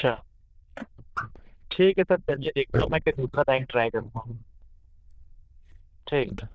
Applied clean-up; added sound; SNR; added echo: neural diffusion model UNIVERSE++.